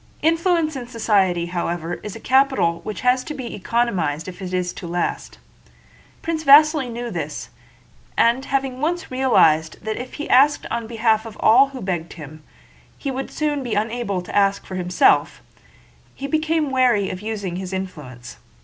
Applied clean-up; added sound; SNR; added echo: none; none; none; none.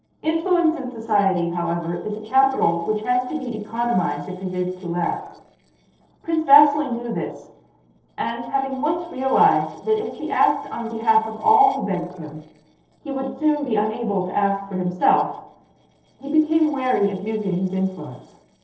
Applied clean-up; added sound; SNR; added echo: neural separator model SepFormer DNS4.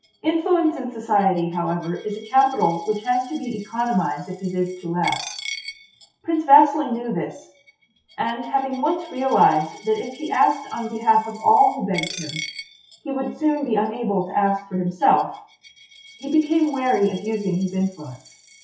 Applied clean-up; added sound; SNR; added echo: classical method WPE with log-MMSE.